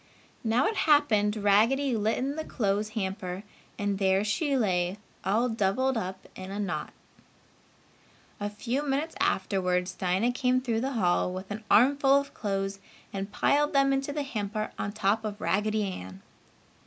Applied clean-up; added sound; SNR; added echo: none; none; none; none.